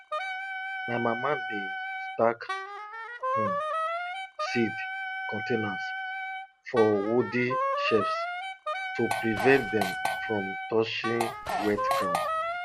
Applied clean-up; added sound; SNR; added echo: none; Fart + Wind instrument, woodwind instrument; 1 dB; none.